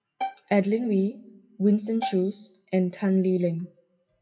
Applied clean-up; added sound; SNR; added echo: classical method WPE with log-MMSE.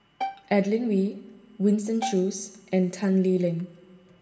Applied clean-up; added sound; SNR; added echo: none; Bowed string instrument; 12 dB; reverberation time 2.0 s.